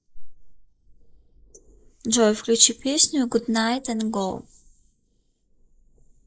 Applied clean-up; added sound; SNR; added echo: neural mask model Resemble Enhance denoiser.